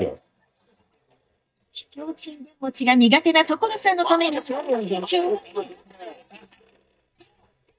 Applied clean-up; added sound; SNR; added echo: neural mask model DeepFilterNet 3.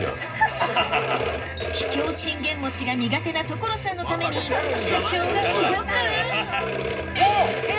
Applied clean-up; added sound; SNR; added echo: none; Telephone; 7 dB; reverberation time 0.2 s.